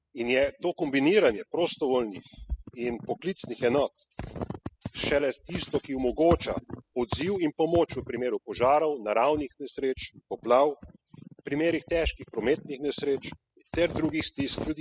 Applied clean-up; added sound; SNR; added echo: classical method spectral subtraction.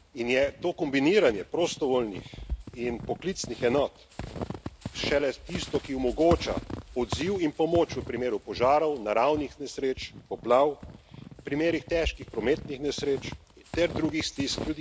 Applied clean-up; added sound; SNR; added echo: none; Squeak / Walk, footsteps; 11 dB; none.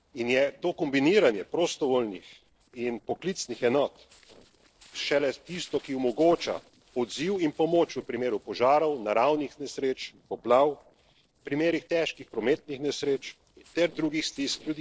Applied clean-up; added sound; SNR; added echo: neural separator model SepFormer DNS4.